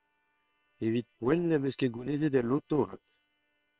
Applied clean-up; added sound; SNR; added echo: neural separator model SepFormer WHAM!.